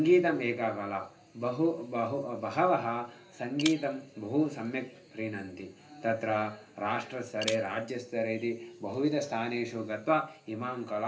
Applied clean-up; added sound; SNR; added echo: none; Shatter; 14 dB; reverberation time 0.3 s.